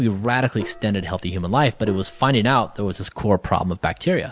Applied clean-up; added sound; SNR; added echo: none; Gong; 17 dB; none.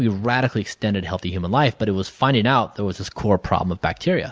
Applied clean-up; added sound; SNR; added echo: none; none; none; none.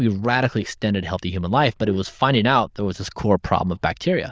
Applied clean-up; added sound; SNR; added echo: neural diffusion model UNIVERSE++.